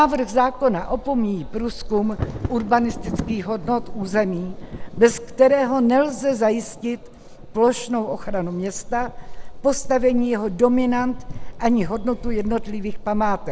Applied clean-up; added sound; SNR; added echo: none; Thunder / Wind / Bird vocalization, bird call, bird song; 8 dB; none.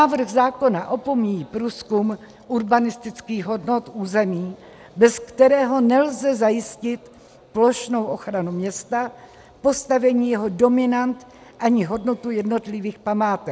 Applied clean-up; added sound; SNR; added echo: none; none; none; none.